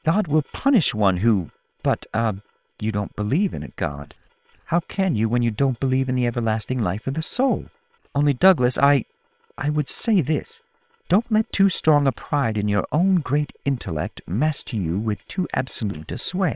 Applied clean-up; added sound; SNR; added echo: neural separator model SepFormer WHAM!.